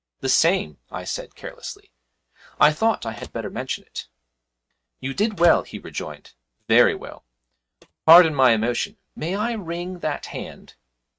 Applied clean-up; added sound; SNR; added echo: neural mask model RNNoise.